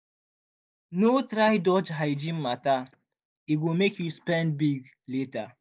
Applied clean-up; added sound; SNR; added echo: neural mask model DeepFilterNet 3.